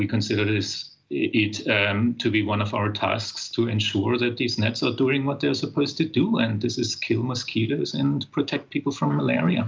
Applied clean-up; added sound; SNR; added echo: none; none; none; none.